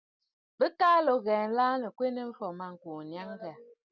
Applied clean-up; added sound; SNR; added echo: none; none; none; none.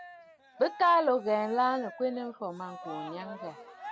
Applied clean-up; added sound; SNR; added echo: none; Cheering; 15 dB; none.